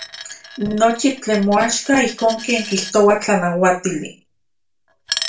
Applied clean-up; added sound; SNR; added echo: none; Coin (dropping); 14 dB; reverberation time 0.3 s.